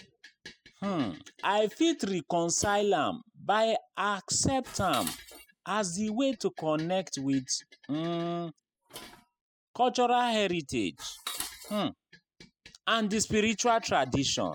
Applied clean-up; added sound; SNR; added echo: classical method spectral subtraction.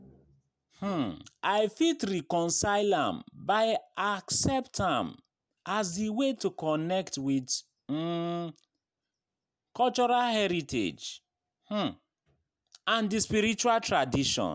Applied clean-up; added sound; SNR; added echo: none; none; none; none.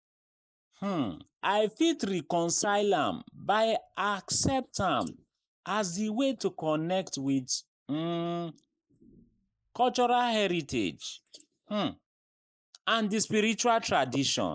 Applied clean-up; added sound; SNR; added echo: neural mask model Resemble Enhance denoiser.